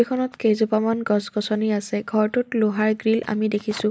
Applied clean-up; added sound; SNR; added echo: none; none; none; none.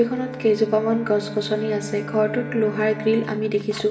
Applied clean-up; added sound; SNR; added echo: none; Bowed string instrument; 12 dB; reverberation time 0.8 s.